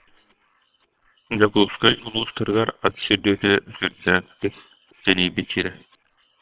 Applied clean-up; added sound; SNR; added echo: neural separator model SepFormer WHAM!.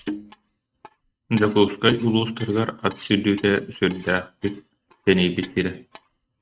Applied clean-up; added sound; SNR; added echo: neural mask model RNNoise.